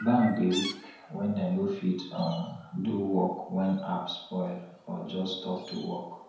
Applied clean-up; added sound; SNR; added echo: none; Chirp, tweet; 16 dB; reverberation time 0.9 s.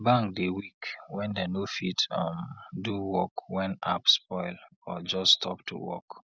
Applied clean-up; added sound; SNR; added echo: none; none; none; none.